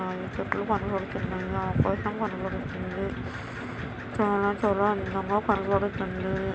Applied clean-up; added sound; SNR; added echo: none; none; none; none.